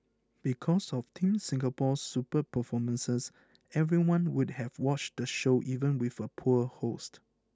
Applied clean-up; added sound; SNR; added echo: none; none; none; none.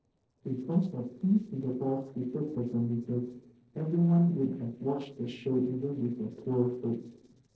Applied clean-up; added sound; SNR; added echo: neural separator model SepFormer DNS4.